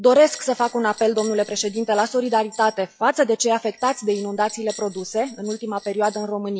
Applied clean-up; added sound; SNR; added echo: classical method log-MMSE.